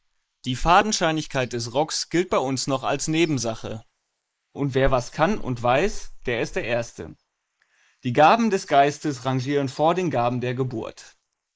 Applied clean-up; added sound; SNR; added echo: neural mask model Resemble Enhance denoiser.